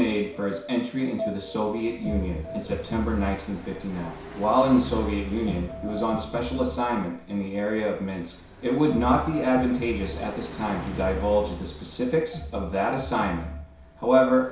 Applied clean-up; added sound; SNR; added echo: none; Car passing by; 15 dB; reverberation time 0.6 s.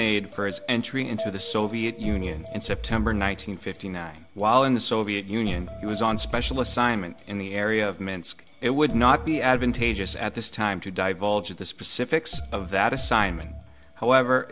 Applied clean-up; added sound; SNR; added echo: none; none; none; none.